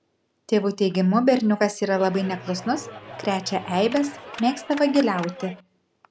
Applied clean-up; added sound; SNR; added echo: none; Clapping; 15 dB; none.